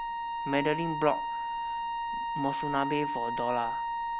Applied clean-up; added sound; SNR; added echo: none; Wind instrument, woodwind instrument; 0 dB; none.